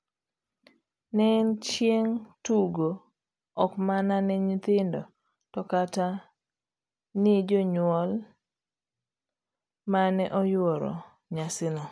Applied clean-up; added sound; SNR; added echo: none; none; none; none.